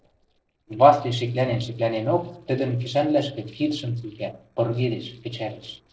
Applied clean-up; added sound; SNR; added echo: neural separator model SepFormer DNS4.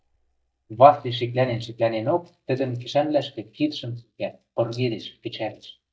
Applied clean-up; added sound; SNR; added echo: neural mask model DeepFilterNet 3.